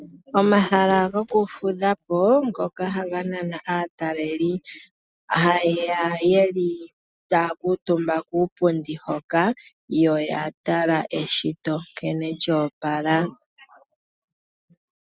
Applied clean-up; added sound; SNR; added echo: neural mask model RNNoise.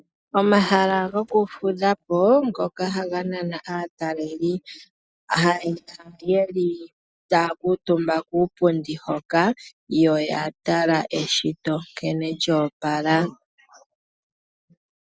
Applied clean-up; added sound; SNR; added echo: neural mask model DeepFilterNet 3.